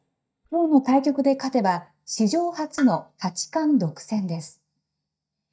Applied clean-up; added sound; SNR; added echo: neural mask model DeepFilterNet 3.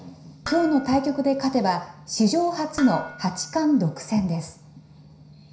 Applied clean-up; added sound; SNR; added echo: none; Dishes, pots, and pans; 17 dB; reverberation time 0.5 s.